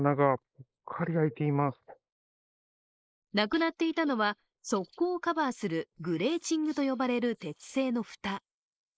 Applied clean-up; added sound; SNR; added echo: neural mask model Resemble Enhance denoiser.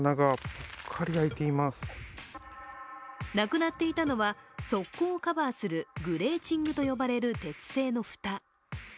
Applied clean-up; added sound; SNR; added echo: none; none; none; none.